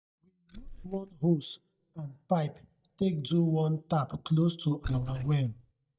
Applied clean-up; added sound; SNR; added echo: neural mask model DeepFilterNet 3.